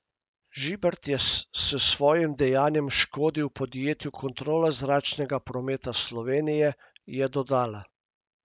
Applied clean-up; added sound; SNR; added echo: none; none; none; none.